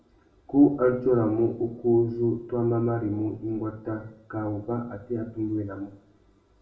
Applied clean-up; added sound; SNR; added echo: none; none; none; reverberation time 0.5 s.